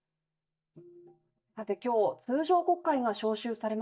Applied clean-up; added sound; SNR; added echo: neural mask model DeepFilterNet 3.